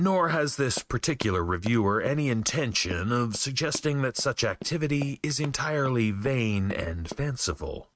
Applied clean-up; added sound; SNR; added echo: neural mask model RNNoise.